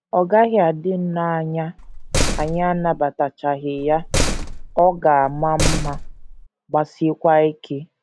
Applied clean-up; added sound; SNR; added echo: none; Slam; 3 dB; none.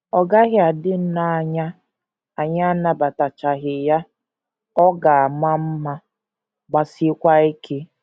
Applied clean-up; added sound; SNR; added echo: none; none; none; none.